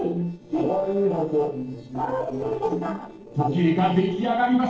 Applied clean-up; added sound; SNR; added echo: neural separator model SepFormer DNS4.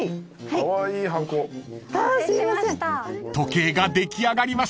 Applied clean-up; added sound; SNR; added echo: none; none; none; none.